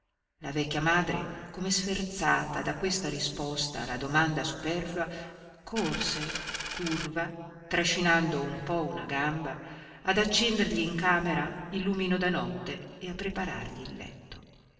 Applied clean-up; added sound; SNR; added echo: none; Coin (dropping); 6 dB; reverberation time 2.0 s.